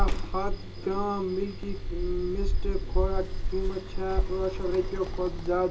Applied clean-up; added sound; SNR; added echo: none; Sliding door; -3 dB; reverberation time 0.2 s.